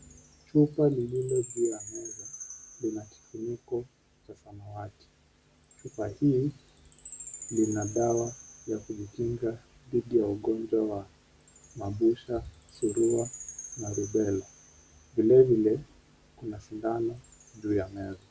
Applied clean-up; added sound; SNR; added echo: none; Chime; 18 dB; none.